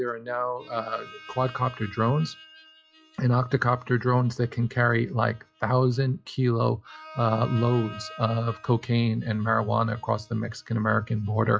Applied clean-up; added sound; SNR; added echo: classical method log-MMSE.